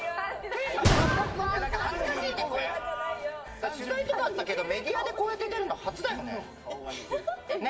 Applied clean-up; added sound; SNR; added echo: none; Gunshot, gunfire; 5 dB; reverberation time 2.8 s.